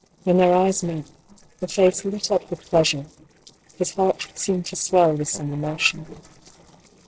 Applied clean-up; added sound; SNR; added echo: neural separator model SepFormer DNS4.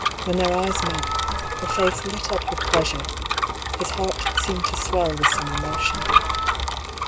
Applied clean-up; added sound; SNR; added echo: none; Alarm + Bicycle; -3 dB; none.